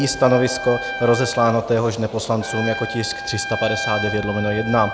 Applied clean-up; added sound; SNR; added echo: none; Trumpet; 9 dB; none.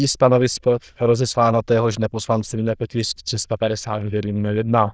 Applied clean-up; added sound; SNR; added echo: neural diffusion model UNIVERSE++.